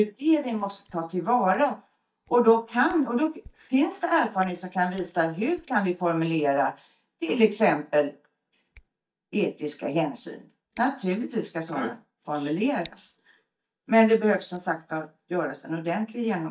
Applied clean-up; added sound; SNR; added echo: neural mask model DeepFilterNet 3.